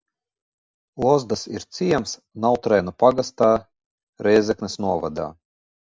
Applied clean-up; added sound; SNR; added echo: none; none; none; none.